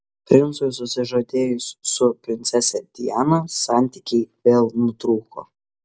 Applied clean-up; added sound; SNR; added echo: none; none; none; none.